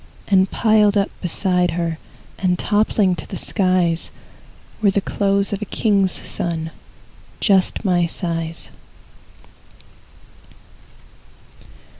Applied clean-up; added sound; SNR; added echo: none; none; none; none.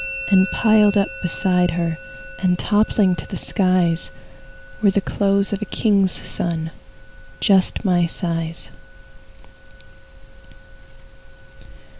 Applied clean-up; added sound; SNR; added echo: none; Musical instrument; 17 dB; none.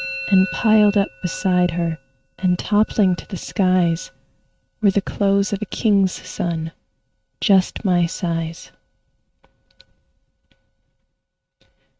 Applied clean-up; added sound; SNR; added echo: neural mask model RNNoise.